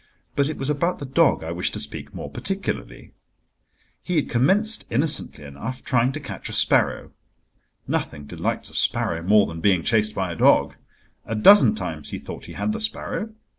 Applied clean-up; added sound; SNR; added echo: none; none; none; none.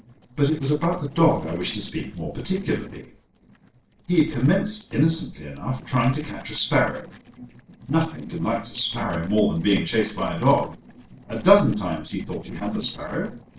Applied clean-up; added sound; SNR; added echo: neural separator model SepFormer DNS4.